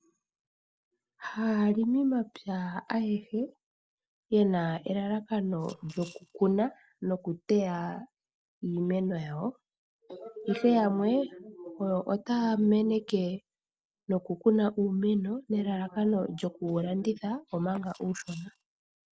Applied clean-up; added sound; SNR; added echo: neural separator model SepFormer DNS4.